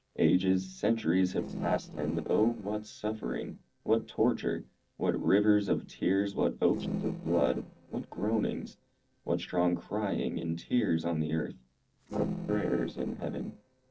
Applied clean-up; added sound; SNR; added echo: neural separator model SepFormer DNS4.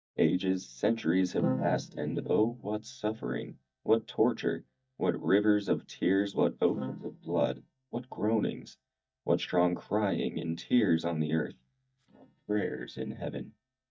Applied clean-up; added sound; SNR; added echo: neural mask model DeepFilterNet 3.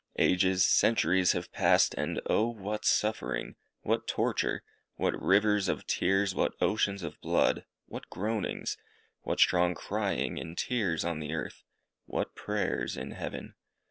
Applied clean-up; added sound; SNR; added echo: none; none; none; none.